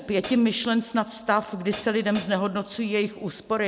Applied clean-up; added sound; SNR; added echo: none; Hi-hat; 14 dB; none.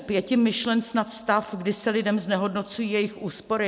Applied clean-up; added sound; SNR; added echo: none; none; none; none.